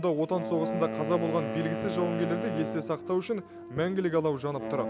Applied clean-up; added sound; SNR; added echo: none; Wind instrument, woodwind instrument; 6 dB; none.